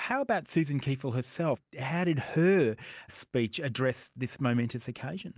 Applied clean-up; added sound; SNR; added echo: none; none; none; none.